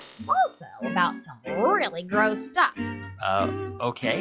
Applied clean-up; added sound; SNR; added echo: classical method log-MMSE.